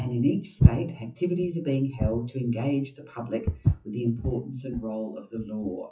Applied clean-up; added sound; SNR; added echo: classical method WPE with log-MMSE.